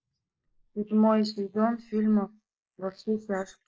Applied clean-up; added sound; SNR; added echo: neural mask model Resemble Enhance denoiser.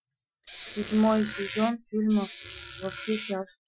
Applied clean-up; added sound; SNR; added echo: classical method Wiener filter.